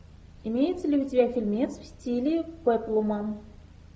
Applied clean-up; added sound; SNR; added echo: none; none; none; none.